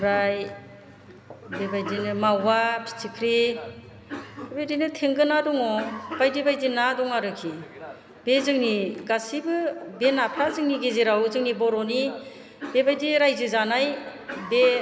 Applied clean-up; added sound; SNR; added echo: none; Cough; 15 dB; none.